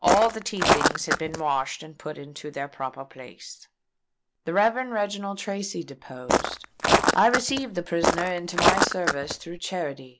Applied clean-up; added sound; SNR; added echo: none; Walk, footsteps; -4 dB; none.